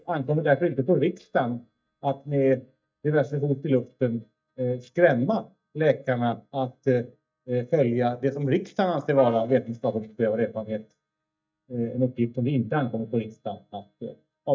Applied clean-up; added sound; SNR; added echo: neural mask model DeepFilterNet 3.